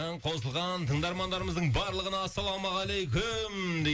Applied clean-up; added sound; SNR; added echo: none; none; none; none.